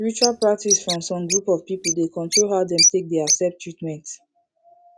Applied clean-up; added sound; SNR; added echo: none; Bird; 0 dB; none.